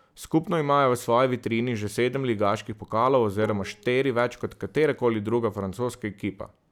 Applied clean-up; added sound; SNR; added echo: none; Bowed string instrument; 20 dB; none.